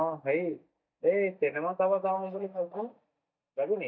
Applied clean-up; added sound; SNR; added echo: neural mask model DeepFilterNet 3.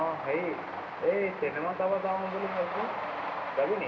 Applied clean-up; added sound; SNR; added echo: none; Train; 5 dB; reverberation time 1.3 s.